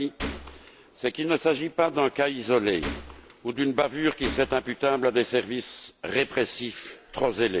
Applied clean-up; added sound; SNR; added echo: none; Gunshot, gunfire; 12 dB; none.